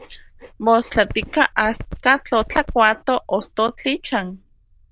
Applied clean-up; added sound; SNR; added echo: neural diffusion model UNIVERSE++.